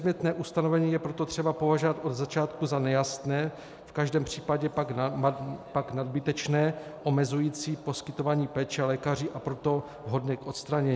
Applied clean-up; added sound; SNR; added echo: none; none; none; none.